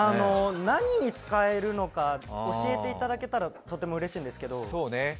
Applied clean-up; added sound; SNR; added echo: none; none; none; none.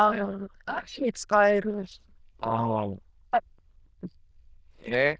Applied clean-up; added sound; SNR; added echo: neural diffusion model UNIVERSE++.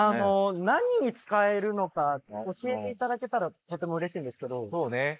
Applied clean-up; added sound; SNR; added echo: neural mask model Resemble Enhance denoiser.